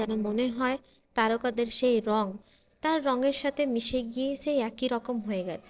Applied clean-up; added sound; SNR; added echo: neural separator model SepFormer DNS4.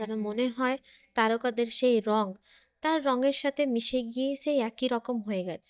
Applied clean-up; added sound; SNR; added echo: neural mask model DeepFilterNet 3.